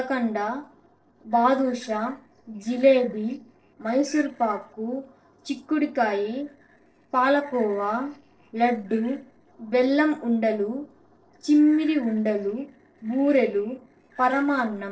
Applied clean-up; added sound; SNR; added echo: neural separator model SepFormer DNS4.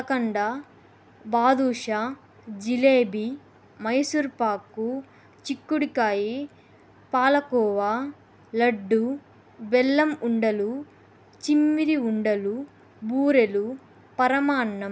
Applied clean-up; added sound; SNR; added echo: none; none; none; none.